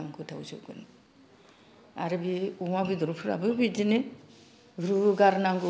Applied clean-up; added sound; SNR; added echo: none; none; none; none.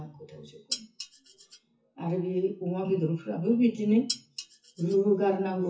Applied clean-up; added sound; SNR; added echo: classical method WPE with log-MMSE.